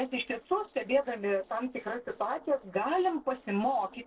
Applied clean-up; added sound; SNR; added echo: neural separator model SepFormer DNS4.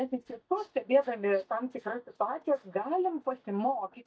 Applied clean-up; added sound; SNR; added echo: neural mask model DeepFilterNet 3.